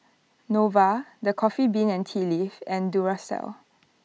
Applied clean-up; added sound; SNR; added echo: none; none; none; none.